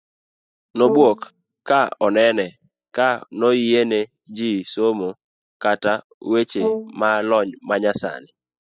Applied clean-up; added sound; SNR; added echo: classical method spectral subtraction.